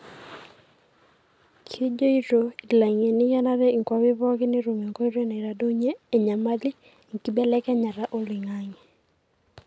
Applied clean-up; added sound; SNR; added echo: none; none; none; none.